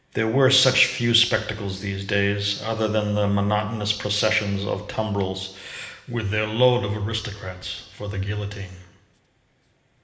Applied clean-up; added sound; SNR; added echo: none; none; none; reverberation time 1.1 s.